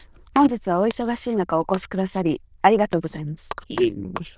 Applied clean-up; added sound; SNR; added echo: neural diffusion model UNIVERSE++.